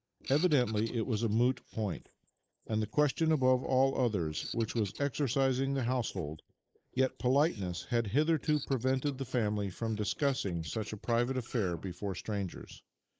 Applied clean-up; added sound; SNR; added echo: neural mask model Resemble Enhance denoiser.